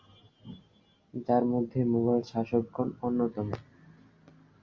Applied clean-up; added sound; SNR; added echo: none; none; none; none.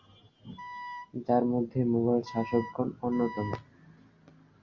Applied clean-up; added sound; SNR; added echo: none; Wind instrument, woodwind instrument; 12 dB; none.